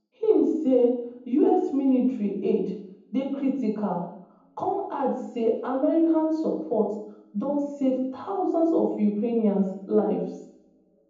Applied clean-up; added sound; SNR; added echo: none; none; none; reverberation time 0.8 s.